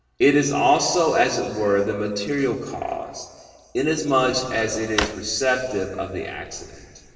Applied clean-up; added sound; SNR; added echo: none; Drawer open or close; 12 dB; reverberation time 2.0 s.